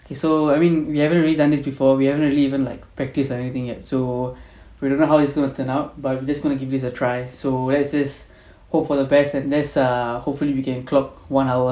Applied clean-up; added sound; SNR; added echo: none; none; none; none.